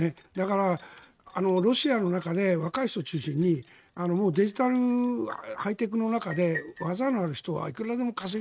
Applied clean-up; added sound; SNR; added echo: neural mask model RNNoise.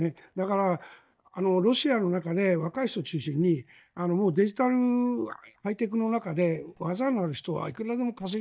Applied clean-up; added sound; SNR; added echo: neural mask model DeepFilterNet 3.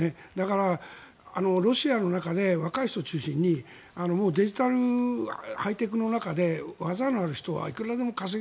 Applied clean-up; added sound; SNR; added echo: none; none; none; none.